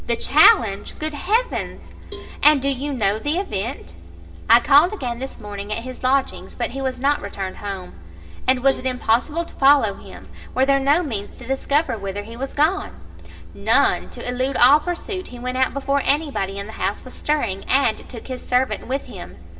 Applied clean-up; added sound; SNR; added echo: none; Cowbell; 19 dB; reverberation time 0.6 s.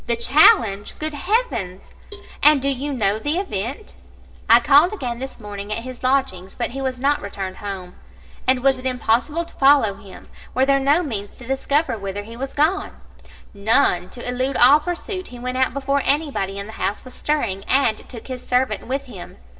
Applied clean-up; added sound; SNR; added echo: neural separator model SepFormer DNS4.